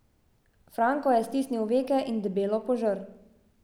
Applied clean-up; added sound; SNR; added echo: none; none; none; none.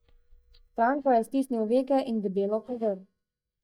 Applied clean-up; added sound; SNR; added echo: neural mask model DeepFilterNet 3.